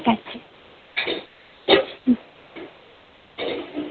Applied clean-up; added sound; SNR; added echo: none; none; none; none.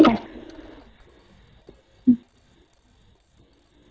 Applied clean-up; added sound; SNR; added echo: neural mask model DeepFilterNet 3.